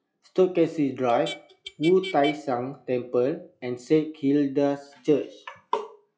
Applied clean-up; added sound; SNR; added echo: classical method log-MMSE.